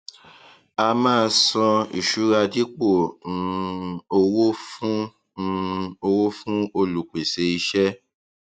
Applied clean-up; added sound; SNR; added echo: none; none; none; none.